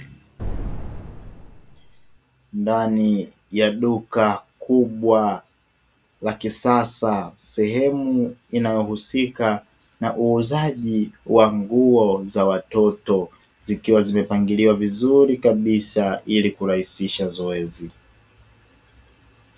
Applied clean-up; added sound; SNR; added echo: none; Boom; 10 dB; none.